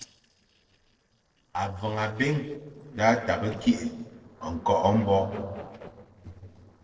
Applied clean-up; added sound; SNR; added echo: neural separator model SepFormer DNS4.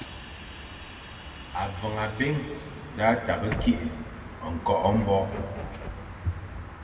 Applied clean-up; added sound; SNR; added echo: none; Bus; 9 dB; reverberation time 1.8 s.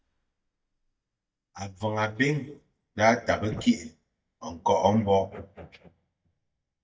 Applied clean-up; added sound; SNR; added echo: neural mask model DeepFilterNet 3.